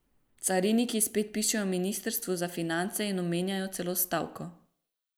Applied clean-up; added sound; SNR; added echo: neural mask model Resemble Enhance denoiser.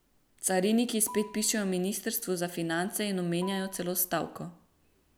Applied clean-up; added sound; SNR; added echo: none; Marimba, xylophone; 19 dB; none.